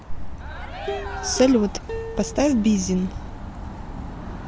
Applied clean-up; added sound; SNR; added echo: none; Cheering + Plucked string instrument; 12 dB; none.